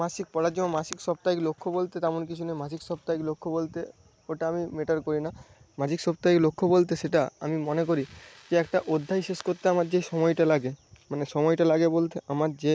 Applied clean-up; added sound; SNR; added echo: neural mask model Resemble Enhance denoiser.